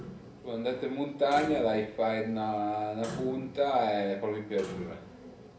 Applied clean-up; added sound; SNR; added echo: none; Clock; 14 dB; reverberation time 0.3 s.